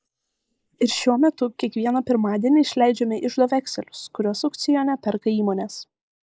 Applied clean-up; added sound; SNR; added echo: neural mask model Resemble Enhance denoiser.